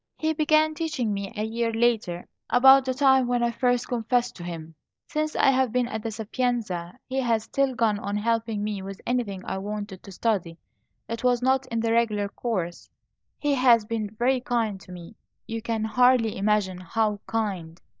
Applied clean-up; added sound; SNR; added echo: neural mask model DeepFilterNet 3.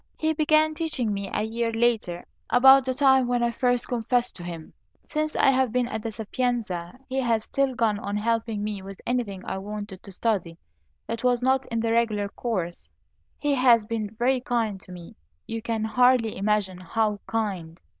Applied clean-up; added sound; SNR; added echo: neural diffusion model UNIVERSE++.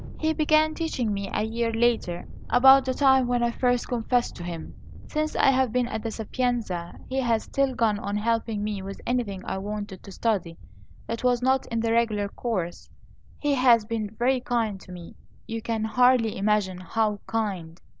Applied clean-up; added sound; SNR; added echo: none; Thunder; 14 dB; none.